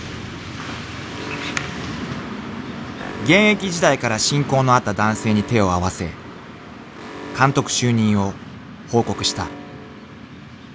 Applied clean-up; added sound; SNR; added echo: none; Alarm; 16 dB; none.